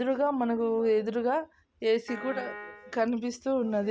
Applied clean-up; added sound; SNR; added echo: none; Piano; 13 dB; none.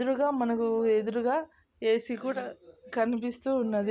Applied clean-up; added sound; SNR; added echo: none; none; none; none.